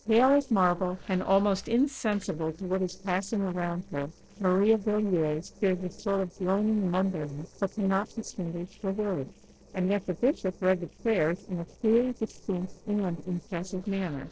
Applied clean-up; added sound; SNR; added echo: neural separator model SepFormer DNS4.